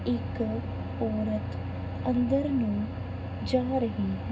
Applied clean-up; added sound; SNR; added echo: none; none; none; reverberation time 0.4 s.